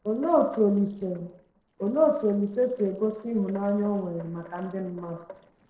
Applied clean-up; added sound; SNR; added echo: neural separator model SepFormer DNS4.